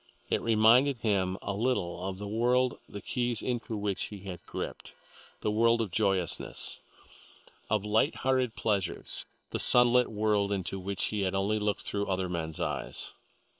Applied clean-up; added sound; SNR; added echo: neural separator model SepFormer WHAM!.